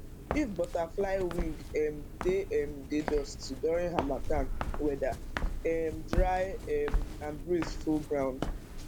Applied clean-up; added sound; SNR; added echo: none; Walk, footsteps; 3 dB; none.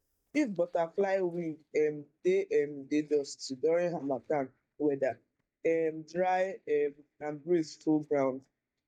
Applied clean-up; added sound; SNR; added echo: neural mask model DeepFilterNet 3.